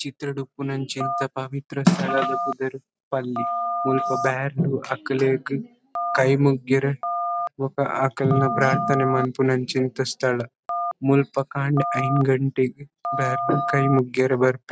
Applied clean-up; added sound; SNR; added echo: none; Telephone; 5 dB; none.